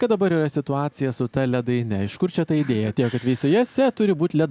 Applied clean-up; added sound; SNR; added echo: none; none; none; none.